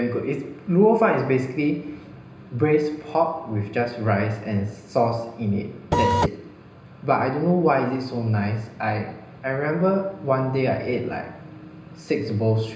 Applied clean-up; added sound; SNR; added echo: none; Printer; -4 dB; reverberation time 0.8 s.